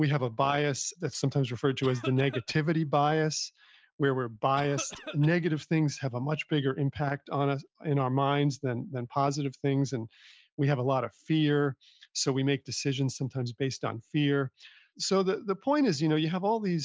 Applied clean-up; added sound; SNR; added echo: none; Cough; 14 dB; none.